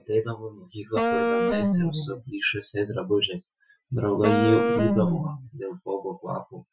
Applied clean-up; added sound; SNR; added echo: classical method Wiener filter.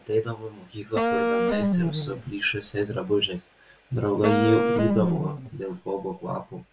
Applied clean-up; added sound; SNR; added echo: none; Wind instrument, woodwind instrument; -1 dB; none.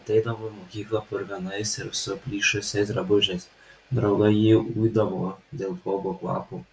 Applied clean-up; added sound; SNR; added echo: none; none; none; none.